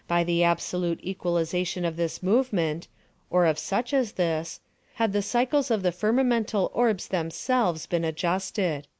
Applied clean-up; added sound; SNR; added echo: none; none; none; none.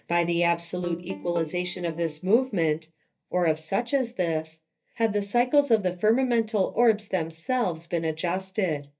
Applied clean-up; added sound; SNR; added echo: neural mask model DeepFilterNet 3.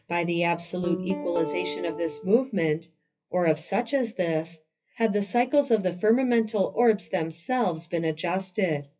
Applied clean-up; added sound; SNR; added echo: classical method WPE with log-MMSE.